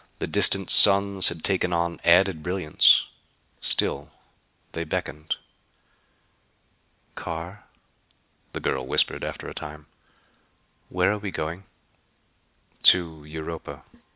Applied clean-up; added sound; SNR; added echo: none; none; none; none.